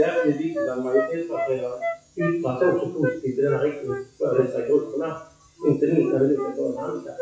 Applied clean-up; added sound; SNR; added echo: classical method WPE with log-MMSE.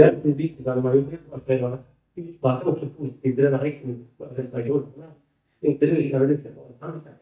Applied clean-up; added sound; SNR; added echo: neural mask model DeepFilterNet 3.